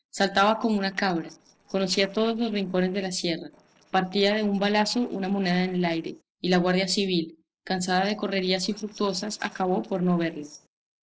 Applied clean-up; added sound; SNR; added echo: neural separator model SepFormer DNS4.